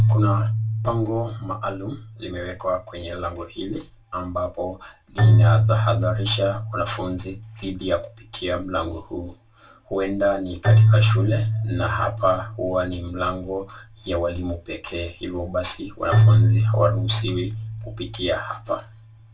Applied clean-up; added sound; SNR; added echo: none; Keyboard (musical); -4 dB; reverberation time 0.2 s.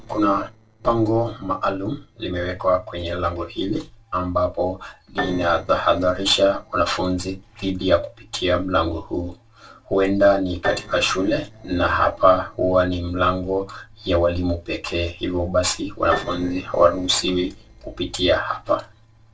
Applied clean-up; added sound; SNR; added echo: neural separator model SepFormer DNS4.